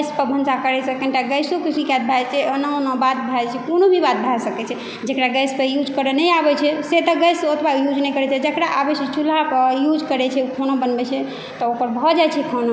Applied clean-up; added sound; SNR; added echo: none; none; none; none.